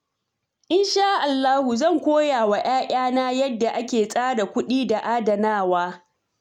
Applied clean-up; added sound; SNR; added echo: none; none; none; none.